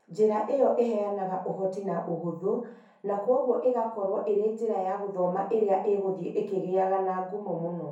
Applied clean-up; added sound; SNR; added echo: none; none; none; reverberation time 0.5 s.